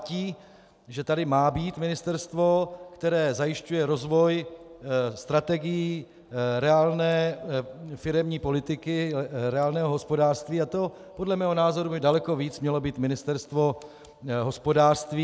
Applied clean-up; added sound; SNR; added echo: none; none; none; none.